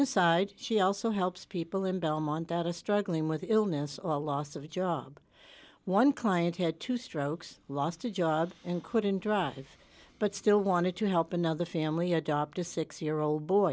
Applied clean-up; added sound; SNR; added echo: none; none; none; none.